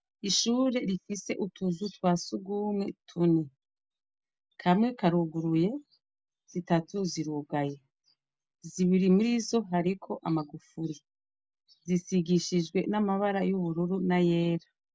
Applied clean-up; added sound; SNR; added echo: none; none; none; none.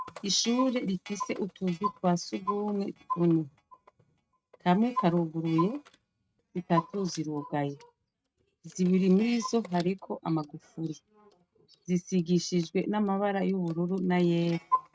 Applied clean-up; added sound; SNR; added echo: neural mask model RNNoise.